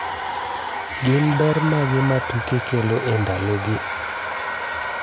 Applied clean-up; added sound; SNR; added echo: none; Domestic sounds, home sounds; 4 dB; none.